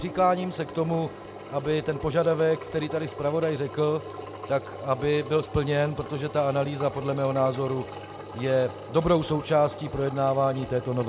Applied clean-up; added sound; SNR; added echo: none; Engine; 13 dB; none.